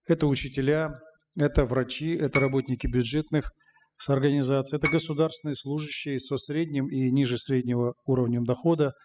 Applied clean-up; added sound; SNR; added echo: classical method spectral subtraction.